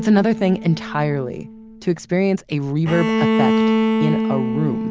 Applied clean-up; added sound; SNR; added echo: none; Bowed string instrument; 1 dB; none.